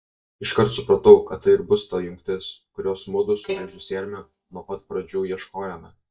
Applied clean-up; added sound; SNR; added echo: neural mask model DeepFilterNet 3.